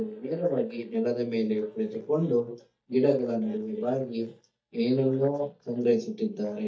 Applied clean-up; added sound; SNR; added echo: neural mask model DeepFilterNet 3.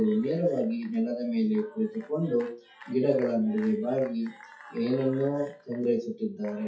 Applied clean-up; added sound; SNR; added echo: classical method WPE with log-MMSE.